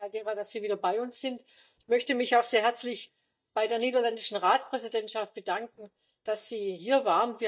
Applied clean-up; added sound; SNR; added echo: neural mask model DeepFilterNet 3.